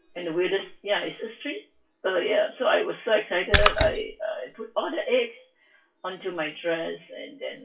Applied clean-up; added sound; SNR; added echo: classical method WPE with log-MMSE.